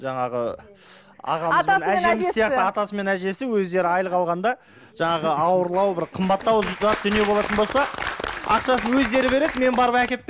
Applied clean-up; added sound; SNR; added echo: none; none; none; none.